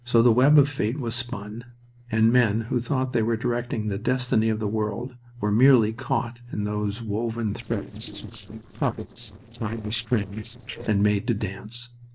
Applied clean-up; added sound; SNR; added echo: neural separator model SepFormer DNS4.